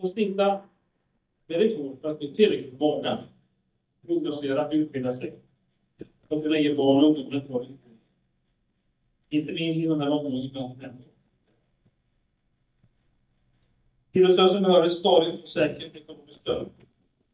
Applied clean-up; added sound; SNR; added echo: neural mask model DeepFilterNet 3.